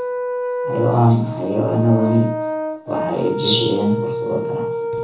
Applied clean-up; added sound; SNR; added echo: none; Brass instrument; 4 dB; reverberation time 0.6 s.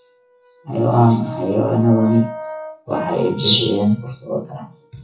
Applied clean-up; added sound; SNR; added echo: classical method WPE with log-MMSE.